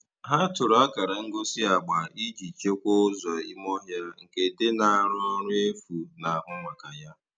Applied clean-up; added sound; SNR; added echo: none; Wind instrument, woodwind instrument; 18 dB; none.